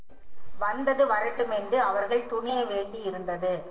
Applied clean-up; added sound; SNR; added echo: neural separator model SepFormer DNS4.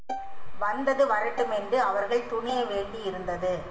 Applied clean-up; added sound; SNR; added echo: none; Bowed string instrument; 13 dB; reverberation time 0.7 s.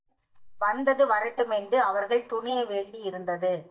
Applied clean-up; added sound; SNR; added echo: neural mask model DeepFilterNet 3.